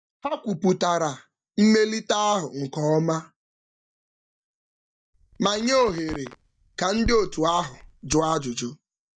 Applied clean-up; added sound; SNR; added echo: neural mask model DeepFilterNet 3.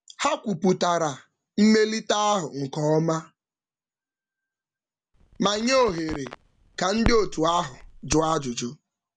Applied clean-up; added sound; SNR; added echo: none; Crackle; 9 dB; none.